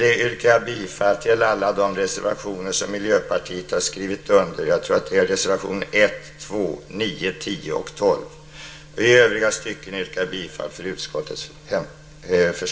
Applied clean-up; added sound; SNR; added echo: none; none; none; reverberation time 0.2 s.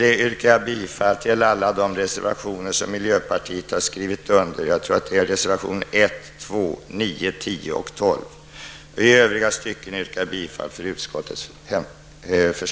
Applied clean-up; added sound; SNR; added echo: none; none; none; none.